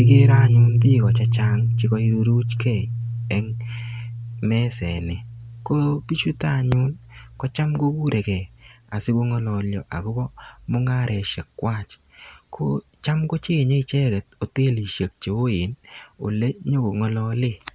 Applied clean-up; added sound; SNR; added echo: none; Piano; 2 dB; none.